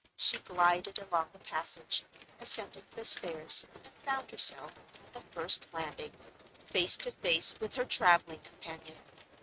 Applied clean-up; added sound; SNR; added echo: neural mask model RNNoise.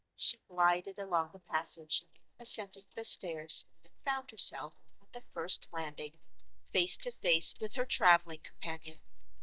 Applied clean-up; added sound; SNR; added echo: neural mask model DeepFilterNet 3.